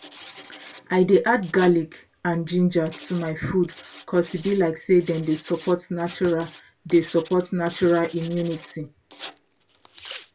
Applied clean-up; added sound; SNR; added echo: none; Writing; 18 dB; reverberation time 0.2 s.